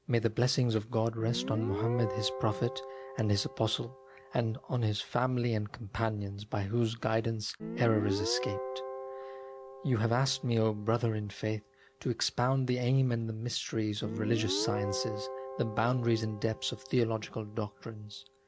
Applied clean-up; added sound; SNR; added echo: none; Guitar; 10 dB; none.